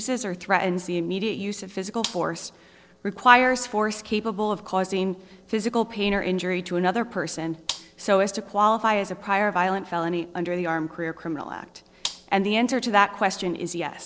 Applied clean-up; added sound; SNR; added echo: neural separator model SepFormer DNS4.